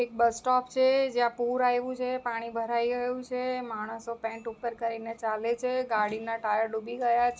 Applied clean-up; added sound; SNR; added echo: none; none; none; none.